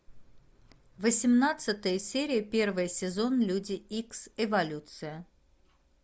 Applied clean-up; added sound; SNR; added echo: none; none; none; none.